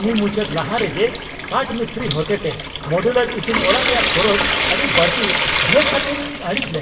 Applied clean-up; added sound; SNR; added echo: none; Trickle, dribble / Sink (filling or washing) / Water tap, faucet; 1 dB; reverberation time 0.6 s.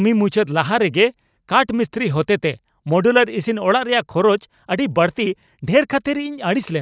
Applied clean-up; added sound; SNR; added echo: none; none; none; none.